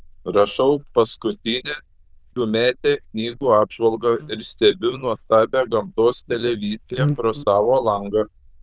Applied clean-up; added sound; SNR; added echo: neural diffusion model UNIVERSE++.